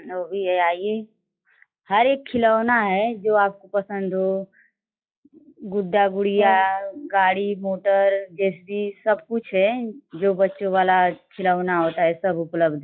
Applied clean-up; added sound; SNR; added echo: classical method log-MMSE.